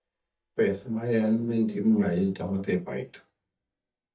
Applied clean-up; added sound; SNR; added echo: neural mask model DeepFilterNet 3.